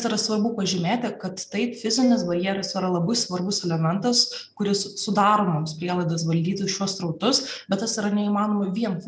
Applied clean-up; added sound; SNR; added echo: none; Marimba, xylophone; 14 dB; none.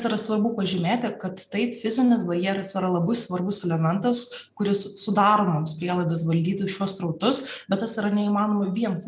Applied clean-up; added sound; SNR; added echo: none; none; none; none.